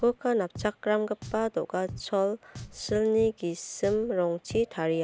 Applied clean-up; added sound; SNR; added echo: none; Drum; 17 dB; none.